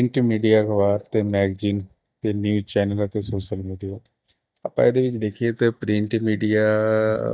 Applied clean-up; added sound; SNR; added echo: neural mask model DeepFilterNet 3.